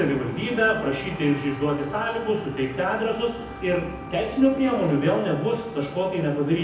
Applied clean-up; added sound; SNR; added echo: none; Wind instrument, woodwind instrument; 19 dB; reverberation time 0.9 s.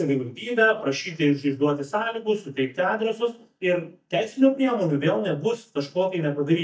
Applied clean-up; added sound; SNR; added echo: neural mask model DeepFilterNet 3.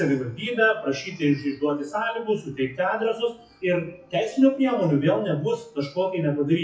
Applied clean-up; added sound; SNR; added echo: classical method WPE with log-MMSE.